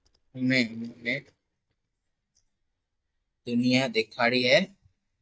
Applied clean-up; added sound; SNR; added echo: neural mask model DeepFilterNet 3.